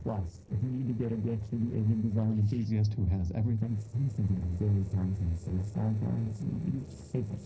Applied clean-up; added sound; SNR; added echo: neural separator model SepFormer DNS4.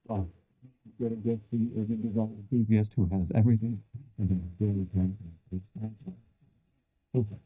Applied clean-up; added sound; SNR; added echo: neural mask model DeepFilterNet 3.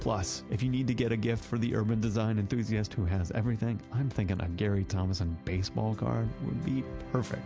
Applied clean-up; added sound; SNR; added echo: none; none; none; none.